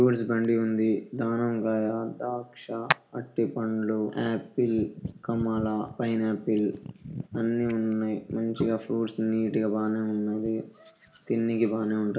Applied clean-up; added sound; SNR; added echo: none; Hands; 13 dB; reverberation time 0.4 s.